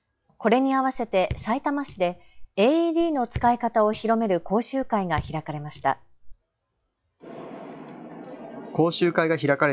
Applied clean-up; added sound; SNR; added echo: classical method log-MMSE.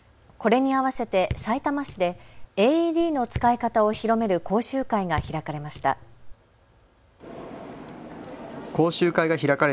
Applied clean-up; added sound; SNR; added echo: none; Raindrop / Drip; 13 dB; none.